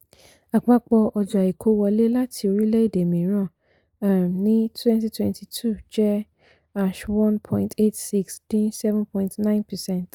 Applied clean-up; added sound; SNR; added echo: neural mask model Resemble Enhance denoiser.